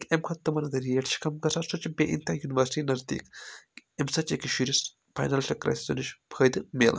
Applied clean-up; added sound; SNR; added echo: none; none; none; none.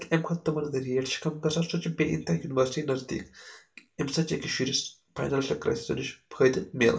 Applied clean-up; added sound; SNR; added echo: none; none; none; reverberation time 0.3 s.